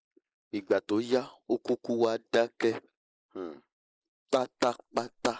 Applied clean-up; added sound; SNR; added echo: neural mask model Resemble Enhance denoiser.